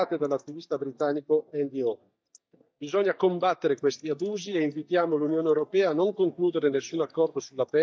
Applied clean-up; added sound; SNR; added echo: neural mask model DeepFilterNet 3.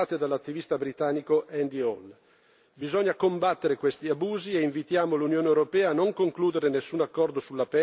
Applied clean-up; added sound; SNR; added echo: none; none; none; none.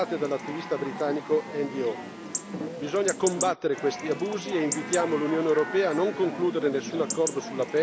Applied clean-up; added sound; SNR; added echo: none; Chatter / Chirp, tweet / Livestock, farm animals, working animals; 8 dB; none.